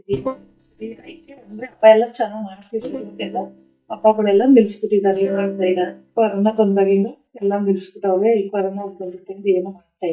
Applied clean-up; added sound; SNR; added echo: neural mask model DeepFilterNet 3.